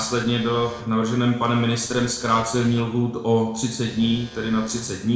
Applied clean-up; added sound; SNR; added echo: neural separator model SepFormer DNS4.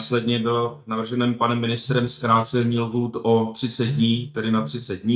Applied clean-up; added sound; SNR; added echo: neural mask model DeepFilterNet 3.